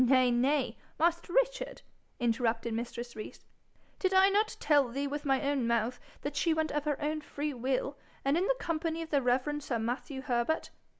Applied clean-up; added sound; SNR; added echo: none; none; none; none.